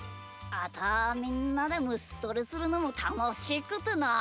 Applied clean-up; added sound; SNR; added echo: none; none; none; none.